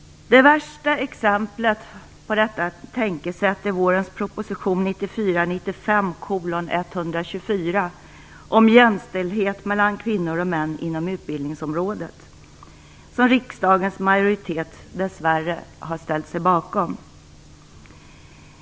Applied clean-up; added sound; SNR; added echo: none; none; none; none.